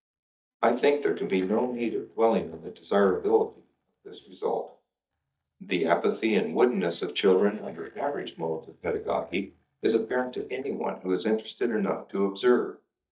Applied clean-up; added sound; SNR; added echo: neural mask model DeepFilterNet 3.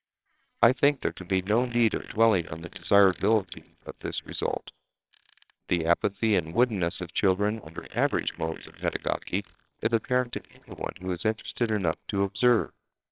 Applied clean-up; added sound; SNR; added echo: neural separator model SepFormer WHAMR!.